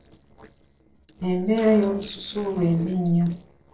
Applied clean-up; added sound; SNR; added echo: neural separator model SepFormer DNS4.